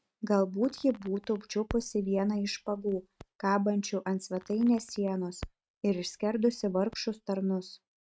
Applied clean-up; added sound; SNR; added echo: neural mask model RNNoise.